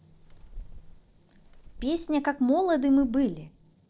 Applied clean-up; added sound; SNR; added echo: neural separator model SepFormer DNS4.